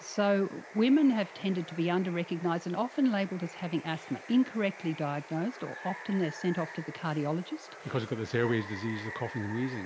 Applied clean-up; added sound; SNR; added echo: none; Water; 15 dB; none.